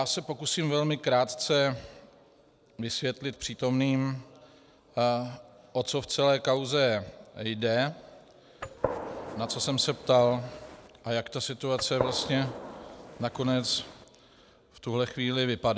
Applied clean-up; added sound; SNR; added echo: none; Gunshot, gunfire; 8 dB; none.